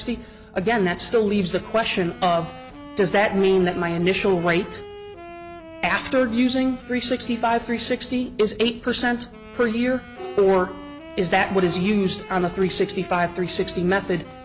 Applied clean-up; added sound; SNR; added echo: none; Bowed string instrument + Wind instrument, woodwind instrument; 17 dB; none.